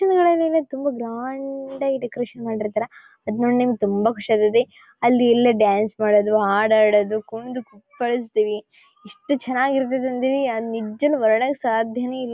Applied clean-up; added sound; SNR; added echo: none; none; none; none.